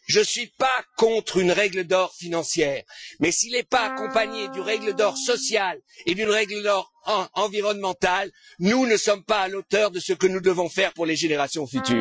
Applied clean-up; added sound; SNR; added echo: classical method Wiener filter.